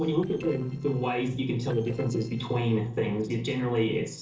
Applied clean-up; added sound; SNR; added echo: neural separator model SepFormer DNS4.